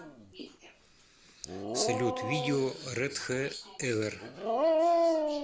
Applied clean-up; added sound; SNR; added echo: none; Dog; -3 dB; none.